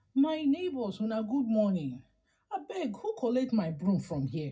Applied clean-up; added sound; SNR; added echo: none; none; none; reverberation time 0.4 s.